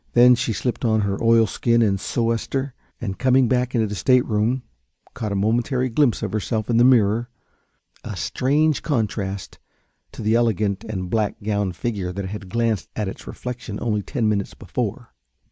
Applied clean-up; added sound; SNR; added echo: none; none; none; none.